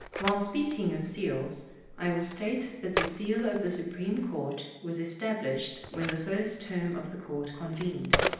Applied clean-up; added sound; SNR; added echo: none; Telephone; 5 dB; reverberation time 0.9 s.